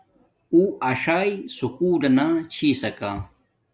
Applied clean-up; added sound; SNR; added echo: none; none; none; none.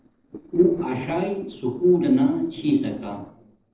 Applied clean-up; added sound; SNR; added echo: neural separator model SepFormer DNS4.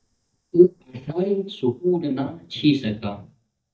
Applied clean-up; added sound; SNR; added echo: neural mask model DeepFilterNet 3.